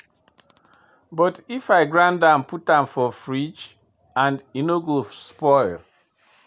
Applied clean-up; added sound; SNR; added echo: none; none; none; none.